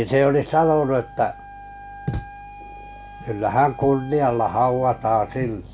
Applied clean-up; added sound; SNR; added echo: none; Wind instrument, woodwind instrument; 20 dB; none.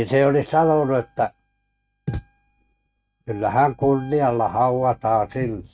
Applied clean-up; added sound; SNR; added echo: neural mask model RNNoise.